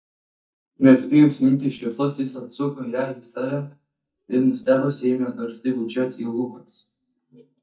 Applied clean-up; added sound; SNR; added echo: neural mask model DeepFilterNet 3.